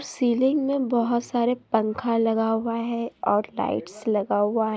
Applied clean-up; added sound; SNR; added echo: none; none; none; none.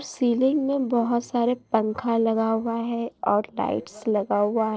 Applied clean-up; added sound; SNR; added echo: neural separator model SepFormer DNS4.